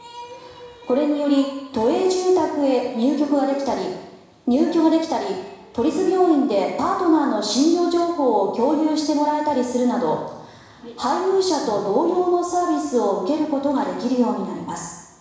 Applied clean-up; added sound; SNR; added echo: none; none; none; reverberation time 1.0 s.